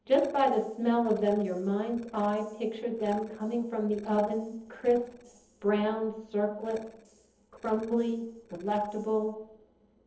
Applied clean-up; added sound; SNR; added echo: neural separator model SepFormer DNS4.